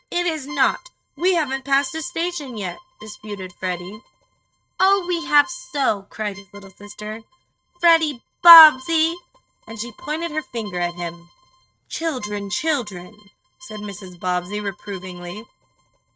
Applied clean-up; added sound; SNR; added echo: neural mask model RNNoise.